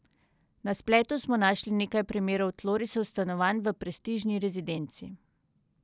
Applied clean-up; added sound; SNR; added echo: none; none; none; none.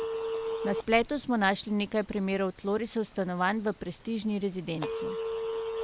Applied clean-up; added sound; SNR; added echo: none; Telephone; 7 dB; none.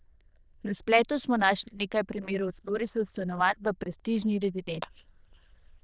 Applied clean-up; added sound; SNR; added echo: neural diffusion model UNIVERSE++.